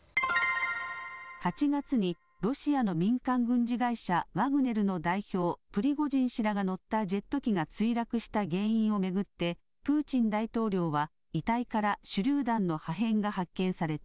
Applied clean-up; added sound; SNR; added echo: none; none; none; none.